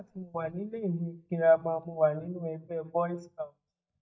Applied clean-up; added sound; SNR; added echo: neural mask model DeepFilterNet 3.